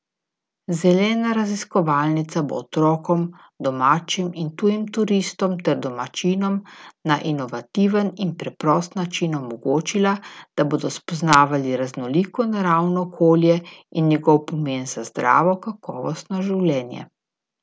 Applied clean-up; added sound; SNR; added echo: none; none; none; none.